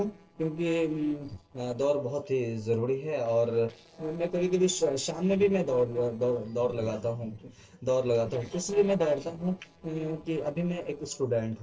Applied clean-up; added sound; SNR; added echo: neural separator model SepFormer DNS4.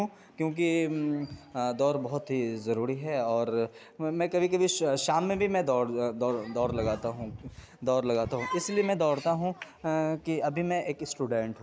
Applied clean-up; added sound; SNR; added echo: none; none; none; none.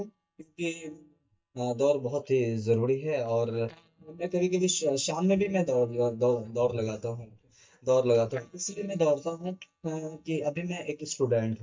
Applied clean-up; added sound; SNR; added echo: neural mask model DeepFilterNet 3.